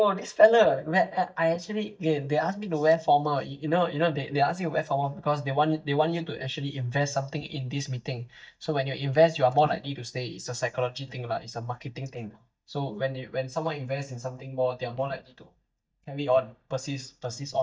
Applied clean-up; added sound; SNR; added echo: neural mask model DeepFilterNet 3.